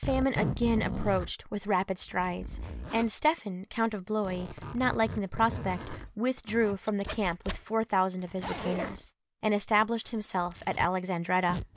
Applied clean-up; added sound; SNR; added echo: none; Zipper (clothing); 9 dB; none.